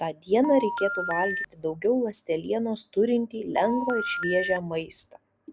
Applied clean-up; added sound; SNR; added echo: none; Telephone; 5 dB; none.